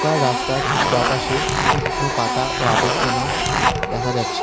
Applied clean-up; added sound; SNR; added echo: none; Printer + Zipper (clothing); -4 dB; none.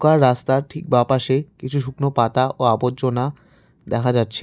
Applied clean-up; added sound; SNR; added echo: none; none; none; none.